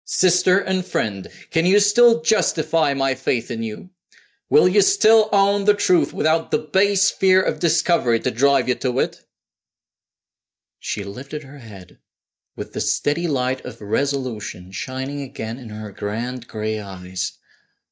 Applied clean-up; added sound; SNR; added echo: neural mask model DeepFilterNet 3.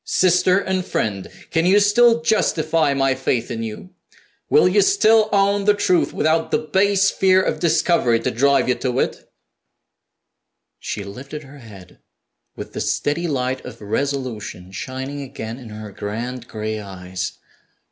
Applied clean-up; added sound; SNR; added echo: none; none; none; none.